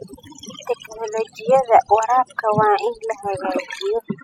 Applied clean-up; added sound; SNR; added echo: classical method spectral subtraction.